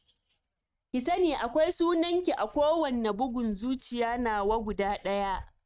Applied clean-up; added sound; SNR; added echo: neural mask model RNNoise.